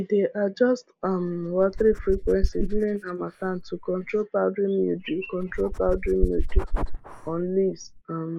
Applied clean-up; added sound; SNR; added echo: neural mask model Resemble Enhance denoiser.